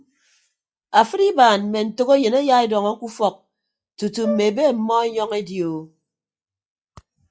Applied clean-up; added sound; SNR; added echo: classical method log-MMSE.